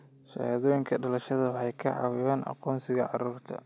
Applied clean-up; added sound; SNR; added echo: none; none; none; none.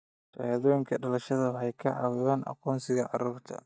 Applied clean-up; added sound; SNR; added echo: neural mask model DeepFilterNet 3.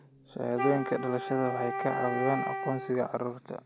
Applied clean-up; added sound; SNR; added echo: none; Wind instrument, woodwind instrument; 5 dB; none.